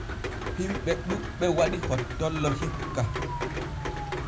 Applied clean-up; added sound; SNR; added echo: none; Rain; 2 dB; none.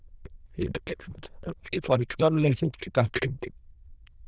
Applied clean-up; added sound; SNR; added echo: neural diffusion model UNIVERSE++.